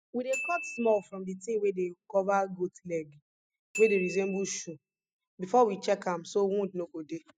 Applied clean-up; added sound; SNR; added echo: classical method spectral subtraction.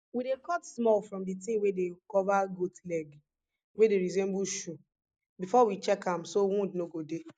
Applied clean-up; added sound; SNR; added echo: neural mask model Resemble Enhance denoiser.